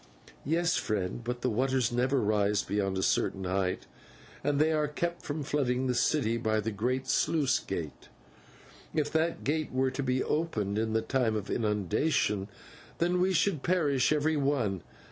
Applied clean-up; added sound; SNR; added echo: none; none; none; none.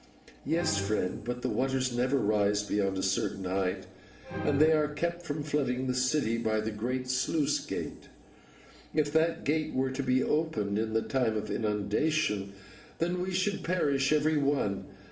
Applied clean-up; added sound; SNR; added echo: none; Musical instrument; 11 dB; reverberation time 0.9 s.